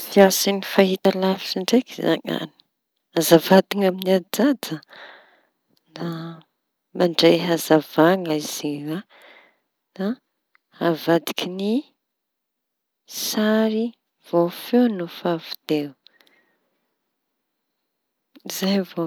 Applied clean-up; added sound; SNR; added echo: none; none; none; none.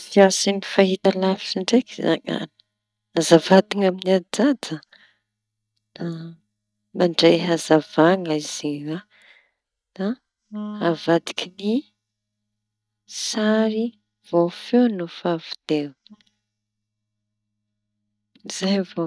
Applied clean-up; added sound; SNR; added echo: neural mask model DeepFilterNet 3.